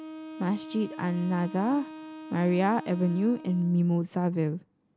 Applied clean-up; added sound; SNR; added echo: none; Wind instrument, woodwind instrument; 15 dB; none.